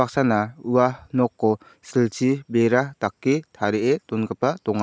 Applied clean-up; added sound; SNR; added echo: none; none; none; none.